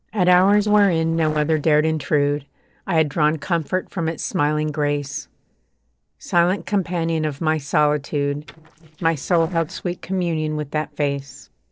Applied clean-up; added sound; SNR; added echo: neural separator model SepFormer DNS4.